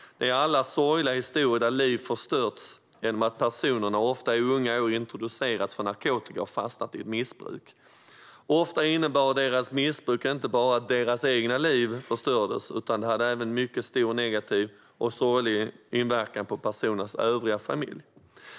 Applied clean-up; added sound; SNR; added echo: none; none; none; none.